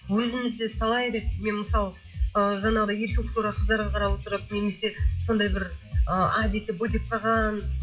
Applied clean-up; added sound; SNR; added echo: classical method WPE with log-MMSE.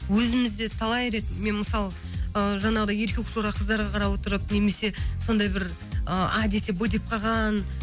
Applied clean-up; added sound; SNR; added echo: none; none; none; none.